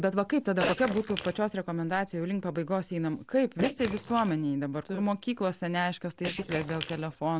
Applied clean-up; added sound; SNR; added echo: neural mask model Resemble Enhance denoiser.